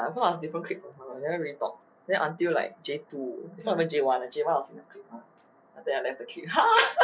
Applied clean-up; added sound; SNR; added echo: none; none; none; none.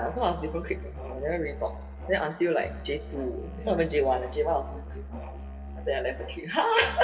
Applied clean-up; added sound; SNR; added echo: none; Musical instrument; 10 dB; reverberation time 1.4 s.